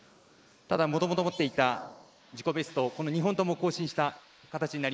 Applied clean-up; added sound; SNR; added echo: neural mask model Resemble Enhance denoiser.